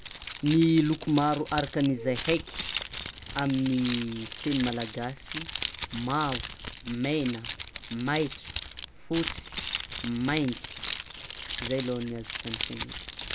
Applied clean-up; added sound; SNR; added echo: none; Keys jangling; 8 dB; none.